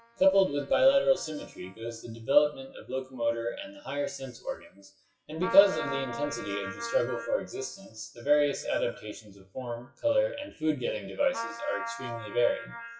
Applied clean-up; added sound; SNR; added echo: classical method WPE with log-MMSE.